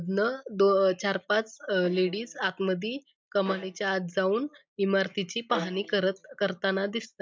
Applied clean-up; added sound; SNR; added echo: neural mask model DeepFilterNet 3.